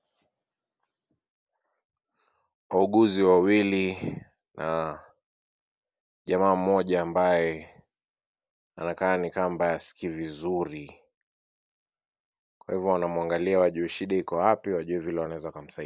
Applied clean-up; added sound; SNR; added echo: none; none; none; none.